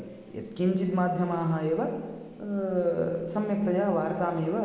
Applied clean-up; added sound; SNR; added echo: none; none; none; none.